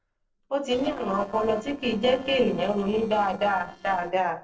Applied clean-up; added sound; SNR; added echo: neural separator model SepFormer DNS4.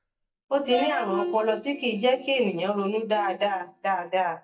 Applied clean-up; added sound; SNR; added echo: neural mask model DeepFilterNet 3.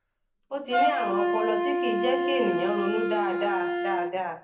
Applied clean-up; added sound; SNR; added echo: none; Wind instrument, woodwind instrument; -3 dB; reverberation time 0.3 s.